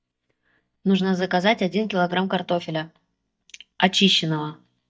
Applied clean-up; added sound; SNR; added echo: neural mask model DeepFilterNet 3.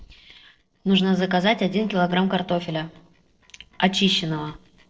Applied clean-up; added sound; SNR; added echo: neural separator model SepFormer DNS4.